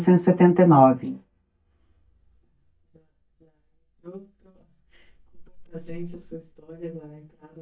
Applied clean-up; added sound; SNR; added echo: neural mask model DeepFilterNet 3.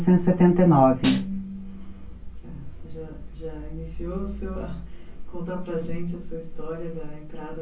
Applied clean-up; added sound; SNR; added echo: none; Snare drum; 8 dB; reverberation time 0.2 s.